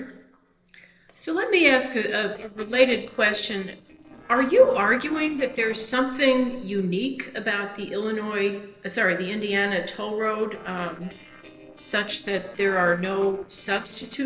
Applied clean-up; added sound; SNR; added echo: neural separator model SepFormer DNS4.